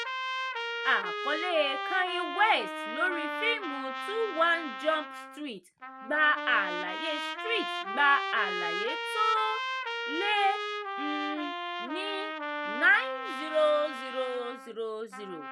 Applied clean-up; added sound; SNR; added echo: none; Trumpet; 5 dB; none.